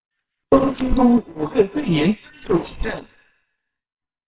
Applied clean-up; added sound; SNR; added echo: neural separator model SepFormer WHAMR!.